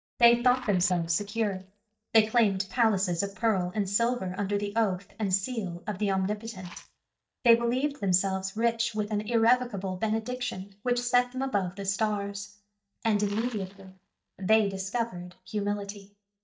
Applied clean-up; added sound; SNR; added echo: neural mask model DeepFilterNet 3.